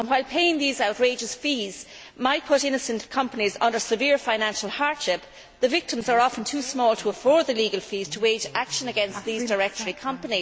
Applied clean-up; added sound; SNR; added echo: none; none; none; none.